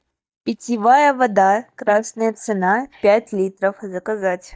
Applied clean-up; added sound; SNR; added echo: neural mask model DeepFilterNet 3.